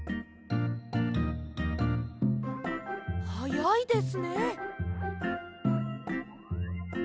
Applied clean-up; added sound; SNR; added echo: none; none; none; none.